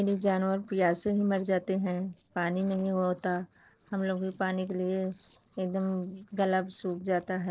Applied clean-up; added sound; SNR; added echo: neural separator model SepFormer DNS4.